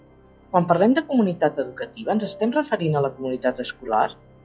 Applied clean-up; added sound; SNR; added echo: classical method log-MMSE.